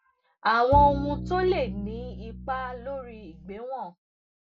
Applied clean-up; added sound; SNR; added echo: none; Bowed string instrument; 6 dB; none.